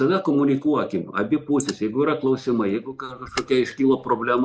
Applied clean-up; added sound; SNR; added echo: neural mask model Resemble Enhance denoiser.